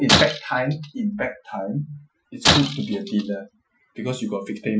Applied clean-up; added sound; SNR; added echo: classical method Wiener filter.